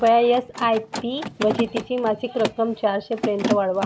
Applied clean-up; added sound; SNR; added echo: none; Mechanisms; 8 dB; none.